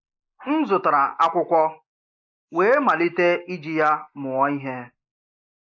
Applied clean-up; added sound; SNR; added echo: neural mask model Resemble Enhance denoiser.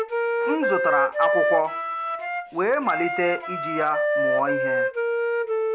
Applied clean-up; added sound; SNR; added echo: none; Wind instrument, woodwind instrument; -3 dB; none.